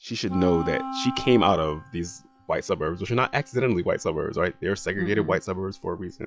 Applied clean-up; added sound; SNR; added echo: classical method log-MMSE.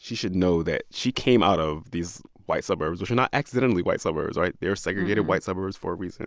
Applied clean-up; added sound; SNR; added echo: none; none; none; none.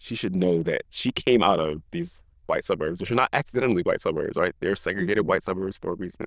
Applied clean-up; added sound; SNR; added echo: neural diffusion model UNIVERSE++.